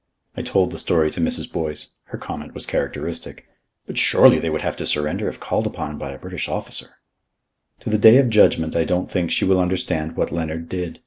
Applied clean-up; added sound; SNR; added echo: none; none; none; none.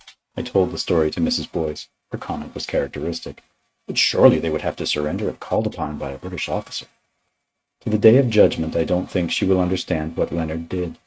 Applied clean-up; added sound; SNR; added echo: neural mask model RNNoise.